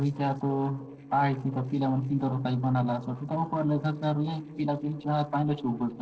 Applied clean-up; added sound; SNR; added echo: neural separator model SepFormer DNS4.